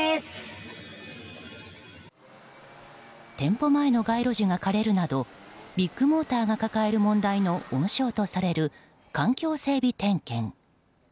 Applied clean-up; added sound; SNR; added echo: none; none; none; none.